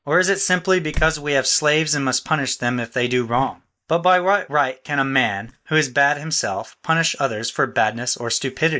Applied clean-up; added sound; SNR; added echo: neural mask model DeepFilterNet 3.